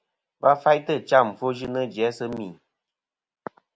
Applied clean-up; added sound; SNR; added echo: none; none; none; none.